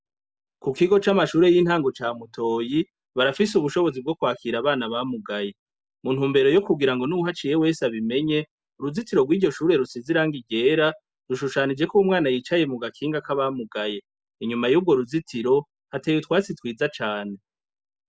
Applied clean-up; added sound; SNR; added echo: none; none; none; none.